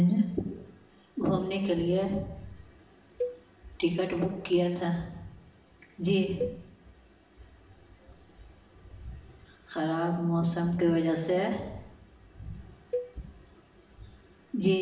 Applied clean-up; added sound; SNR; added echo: none; Cowbell; 10 dB; reverberation time 0.9 s.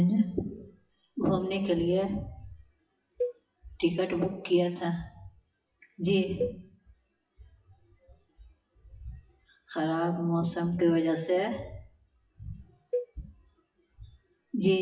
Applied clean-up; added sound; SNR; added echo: classical method WPE with log-MMSE.